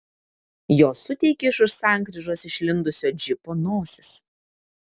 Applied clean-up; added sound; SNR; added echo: none; none; none; none.